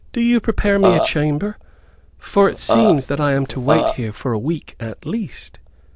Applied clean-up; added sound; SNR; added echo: none; Burping, eructation; 1 dB; none.